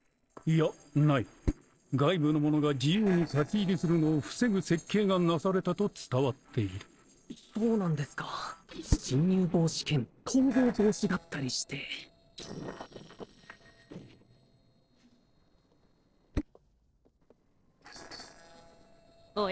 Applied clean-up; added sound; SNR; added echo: neural separator model SepFormer DNS4.